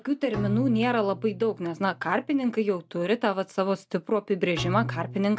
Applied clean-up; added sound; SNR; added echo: none; Bowed string instrument; 11 dB; none.